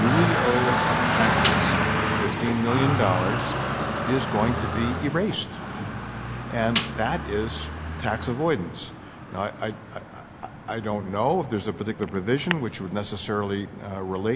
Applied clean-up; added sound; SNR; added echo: none; Snare drum + Traffic noise, roadway noise; 0 dB; none.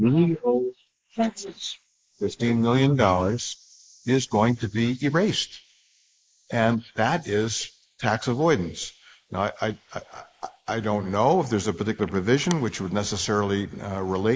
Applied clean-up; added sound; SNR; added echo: neural mask model Resemble Enhance denoiser.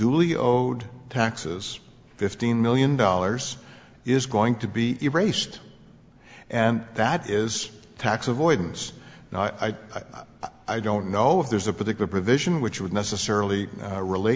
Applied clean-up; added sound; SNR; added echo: none; none; none; none.